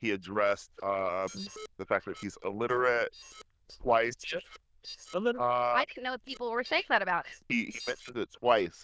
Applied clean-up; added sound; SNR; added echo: neural diffusion model UNIVERSE++.